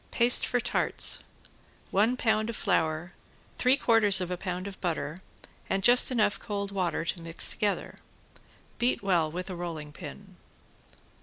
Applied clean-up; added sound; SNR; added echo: none; none; none; none.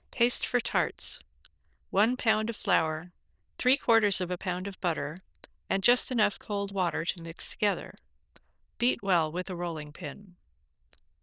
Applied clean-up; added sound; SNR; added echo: neural diffusion model UNIVERSE++.